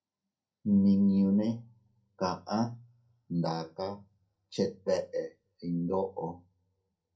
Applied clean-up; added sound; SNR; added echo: none; none; none; reverberation time 0.2 s.